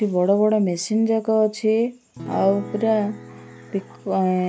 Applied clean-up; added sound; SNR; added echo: none; Acoustic guitar / Strum; 15 dB; none.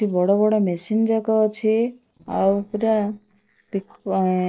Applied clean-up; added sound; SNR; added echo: neural separator model SepFormer DNS4.